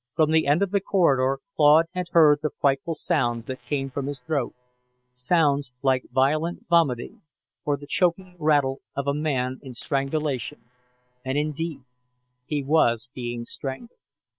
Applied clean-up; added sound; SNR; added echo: neural separator model SepFormer WHAM!.